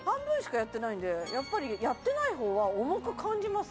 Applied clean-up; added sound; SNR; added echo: none; none; none; none.